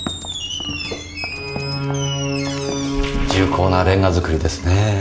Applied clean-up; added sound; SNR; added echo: none; Squeak; 9 dB; none.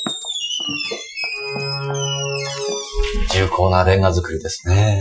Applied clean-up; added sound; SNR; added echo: classical method Wiener filter.